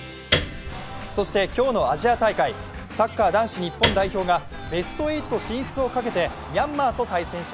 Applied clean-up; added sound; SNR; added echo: none; Piano; 7 dB; none.